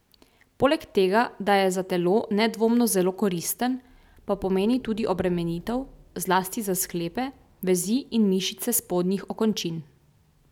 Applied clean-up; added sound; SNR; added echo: none; none; none; none.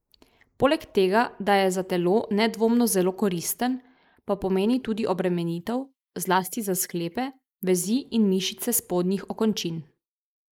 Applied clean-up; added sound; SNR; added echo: neural mask model Resemble Enhance denoiser.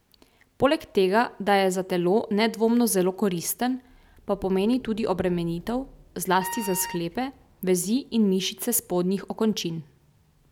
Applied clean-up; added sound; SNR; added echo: none; Wind instrument, woodwind instrument; 13 dB; none.